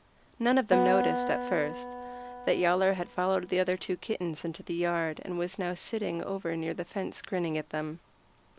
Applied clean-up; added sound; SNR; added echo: none; Acoustic guitar; 3 dB; none.